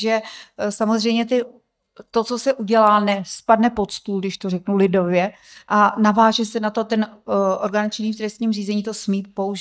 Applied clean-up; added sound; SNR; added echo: neural mask model DeepFilterNet 3.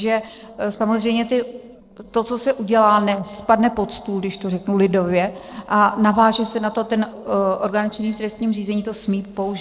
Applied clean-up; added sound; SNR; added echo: neural separator model SepFormer DNS4.